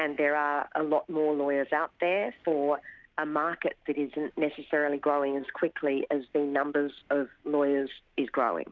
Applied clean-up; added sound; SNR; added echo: none; none; none; none.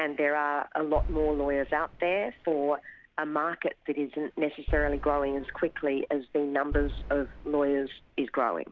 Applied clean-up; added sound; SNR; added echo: none; Boom; 8 dB; none.